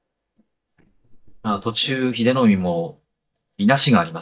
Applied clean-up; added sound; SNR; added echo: neural mask model DeepFilterNet 3.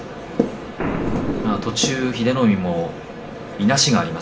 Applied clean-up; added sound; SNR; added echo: none; Boom; 9 dB; reverberation time 0.4 s.